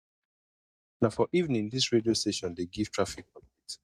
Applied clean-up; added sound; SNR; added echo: neural mask model DeepFilterNet 3.